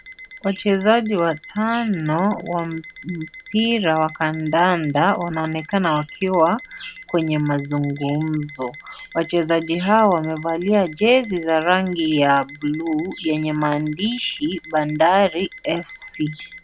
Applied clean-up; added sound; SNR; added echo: none; Alarm; 20 dB; none.